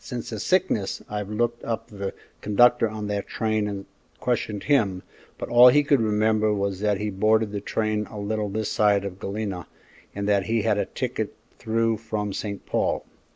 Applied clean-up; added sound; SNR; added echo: none; none; none; none.